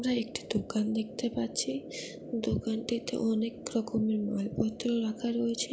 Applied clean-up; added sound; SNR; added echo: none; none; none; none.